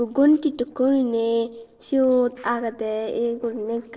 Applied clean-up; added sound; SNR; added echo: neural separator model SepFormer DNS4.